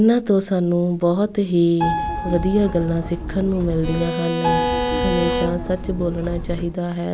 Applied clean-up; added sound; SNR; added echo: none; Keyboard (musical) + Bowed string instrument; 3 dB; none.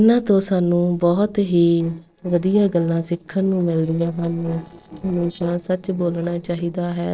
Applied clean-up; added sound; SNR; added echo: neural separator model SepFormer DNS4.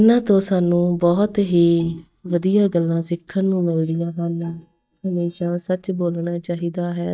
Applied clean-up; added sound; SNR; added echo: neural mask model DeepFilterNet 3.